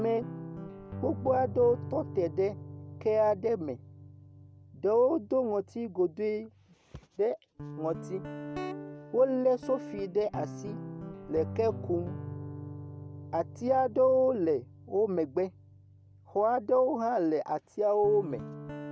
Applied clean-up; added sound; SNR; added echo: none; Guitar; 12 dB; none.